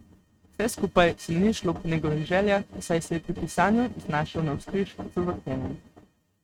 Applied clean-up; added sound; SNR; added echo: neural mask model RNNoise.